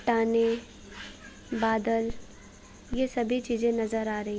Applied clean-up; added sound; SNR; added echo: none; none; none; none.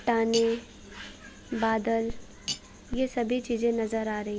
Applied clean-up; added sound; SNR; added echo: none; Cutlery, silverware; 14 dB; none.